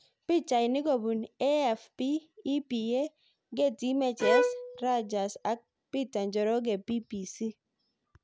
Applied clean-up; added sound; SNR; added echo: none; Bowed string instrument; 1 dB; none.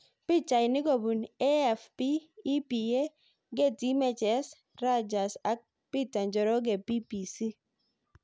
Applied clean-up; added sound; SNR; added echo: none; none; none; none.